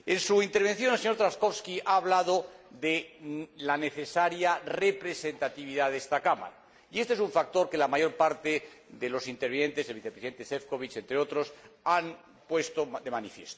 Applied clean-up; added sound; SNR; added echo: none; none; none; none.